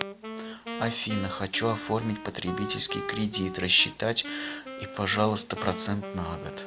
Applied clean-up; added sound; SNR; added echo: none; Wind instrument, woodwind instrument; 10 dB; none.